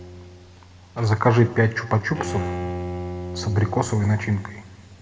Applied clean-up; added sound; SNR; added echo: none; Bowed string instrument; 10 dB; reverberation time 1.8 s.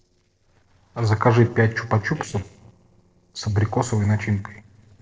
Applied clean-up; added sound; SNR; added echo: neural separator model SepFormer DNS4.